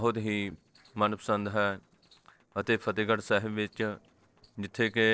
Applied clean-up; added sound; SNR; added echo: neural separator model SepFormer DNS4.